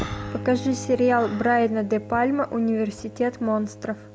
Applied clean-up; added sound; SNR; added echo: none; Breathing + Bowed string instrument; 13 dB; none.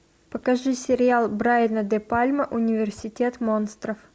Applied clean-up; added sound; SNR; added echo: none; none; none; none.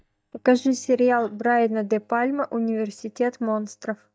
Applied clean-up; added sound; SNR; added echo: neural mask model DeepFilterNet 3.